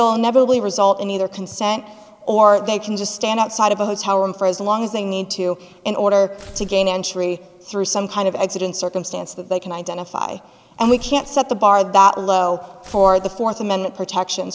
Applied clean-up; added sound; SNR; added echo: none; Tearing; 19 dB; none.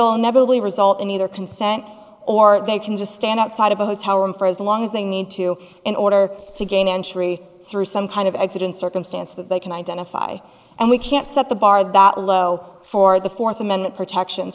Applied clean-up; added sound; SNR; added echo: neural mask model Resemble Enhance denoiser.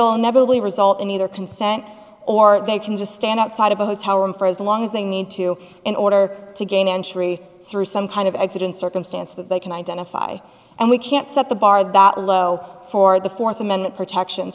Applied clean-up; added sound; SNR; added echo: none; none; none; none.